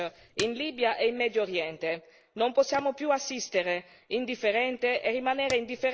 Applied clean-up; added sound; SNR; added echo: neural mask model Resemble Enhance denoiser.